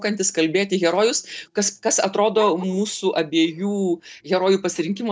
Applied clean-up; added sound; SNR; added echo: neural mask model DeepFilterNet 3.